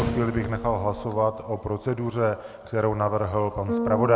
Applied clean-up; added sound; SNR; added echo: none; Bass guitar + Gunshot, gunfire; 8 dB; none.